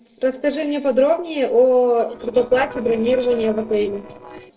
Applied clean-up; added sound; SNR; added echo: neural separator model SepFormer DNS4.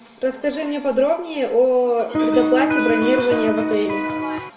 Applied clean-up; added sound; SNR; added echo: none; Electric guitar; 0 dB; reverberation time 0.2 s.